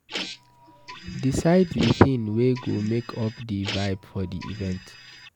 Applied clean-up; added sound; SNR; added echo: none; Printer; 13 dB; none.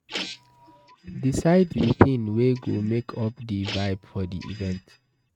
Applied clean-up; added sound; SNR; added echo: neural mask model RNNoise.